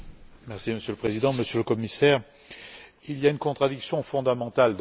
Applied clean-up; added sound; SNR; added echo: none; none; none; none.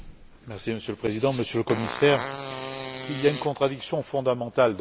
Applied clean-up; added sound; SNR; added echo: none; Fart; 10 dB; none.